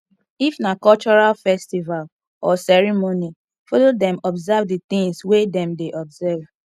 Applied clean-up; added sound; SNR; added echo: none; none; none; none.